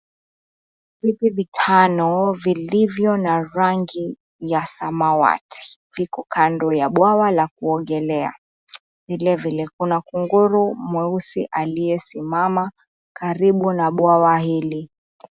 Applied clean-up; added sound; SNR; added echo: none; none; none; none.